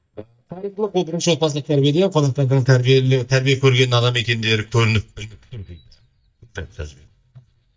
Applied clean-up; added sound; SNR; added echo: neural mask model DeepFilterNet 3.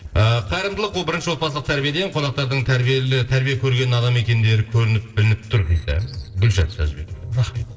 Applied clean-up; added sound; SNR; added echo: neural separator model SepFormer DNS4.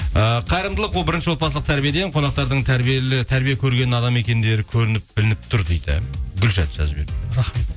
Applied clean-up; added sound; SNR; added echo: none; none; none; none.